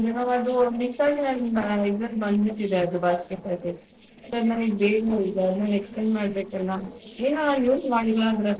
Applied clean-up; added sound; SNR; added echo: neural separator model SepFormer DNS4.